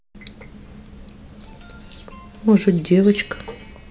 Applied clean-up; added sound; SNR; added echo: none; none; none; none.